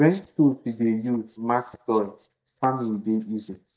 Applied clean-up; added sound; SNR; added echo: neural mask model DeepFilterNet 3.